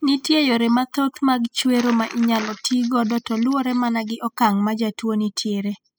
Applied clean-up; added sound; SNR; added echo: classical method spectral subtraction.